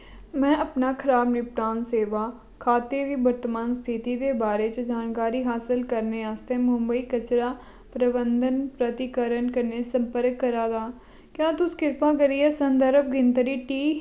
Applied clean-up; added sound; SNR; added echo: none; none; none; none.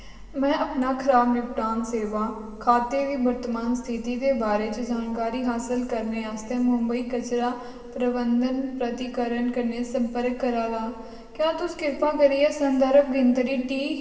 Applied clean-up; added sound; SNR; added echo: none; none; none; reverberation time 2.5 s.